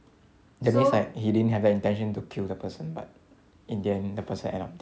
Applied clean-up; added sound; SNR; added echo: none; none; none; none.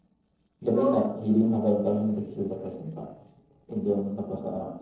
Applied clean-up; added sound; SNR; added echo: neural separator model SepFormer DNS4.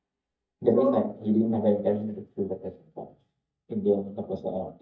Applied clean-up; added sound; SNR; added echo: neural mask model DeepFilterNet 3.